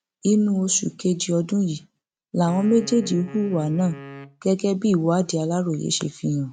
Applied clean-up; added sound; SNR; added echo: neural mask model RNNoise.